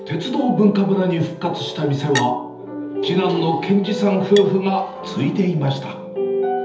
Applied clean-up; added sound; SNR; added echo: none; Chink, clink; 19 dB; reverberation time 0.7 s.